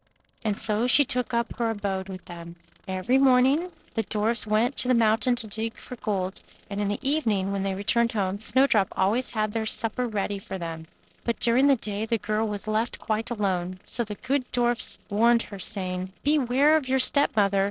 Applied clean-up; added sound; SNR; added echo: neural separator model SepFormer DNS4.